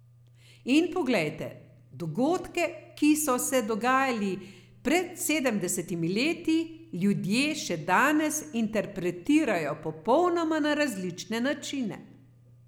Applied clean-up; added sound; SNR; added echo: none; none; none; none.